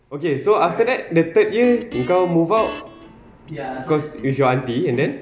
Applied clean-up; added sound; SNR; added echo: none; Guitar; 19 dB; none.